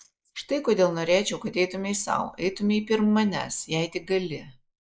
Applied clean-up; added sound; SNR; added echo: neural mask model Resemble Enhance denoiser.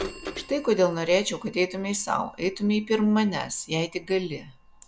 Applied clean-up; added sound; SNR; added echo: none; Bird vocalization, bird call, bird song / Telephone; 17 dB; none.